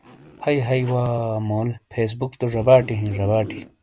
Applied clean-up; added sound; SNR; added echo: none; Zipper (clothing); 19 dB; none.